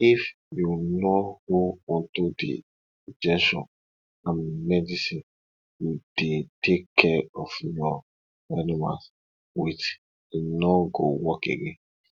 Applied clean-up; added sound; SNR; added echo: none; none; none; none.